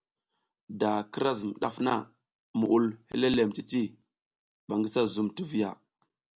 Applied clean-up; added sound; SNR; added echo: none; none; none; none.